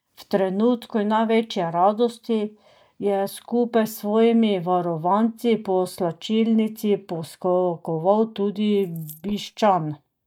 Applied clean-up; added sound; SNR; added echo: neural mask model DeepFilterNet 3.